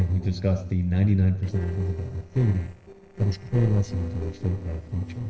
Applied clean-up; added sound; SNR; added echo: neural separator model SepFormer DNS4.